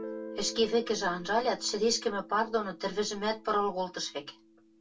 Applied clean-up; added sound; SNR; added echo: none; Guitar; 15 dB; reverberation time 0.2 s.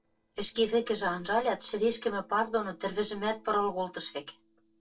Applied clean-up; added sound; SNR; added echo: neural separator model SepFormer DNS4.